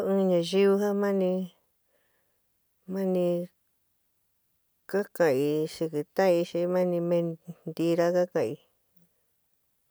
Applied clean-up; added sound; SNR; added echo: none; none; none; none.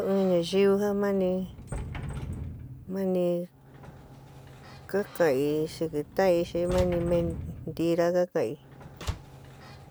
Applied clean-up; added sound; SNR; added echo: none; Slam + Sliding door; 12 dB; none.